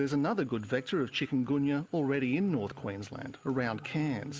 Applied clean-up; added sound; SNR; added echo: none; none; none; none.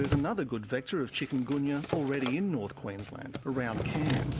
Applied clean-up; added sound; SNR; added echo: none; Drawer open or close; 5 dB; none.